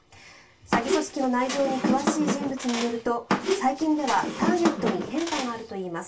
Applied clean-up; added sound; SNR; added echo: none; Squeak; 1 dB; reverberation time 0.2 s.